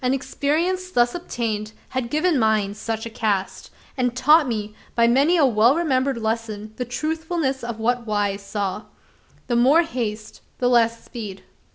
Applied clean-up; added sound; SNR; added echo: none; none; none; none.